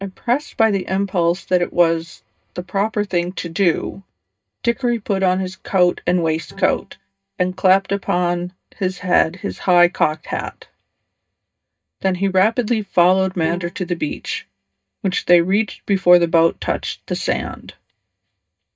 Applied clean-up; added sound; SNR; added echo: neural mask model DeepFilterNet 3.